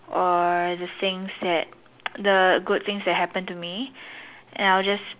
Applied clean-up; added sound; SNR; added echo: none; none; none; none.